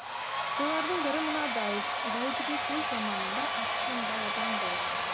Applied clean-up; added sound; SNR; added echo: none; Domestic sounds, home sounds; -5 dB; none.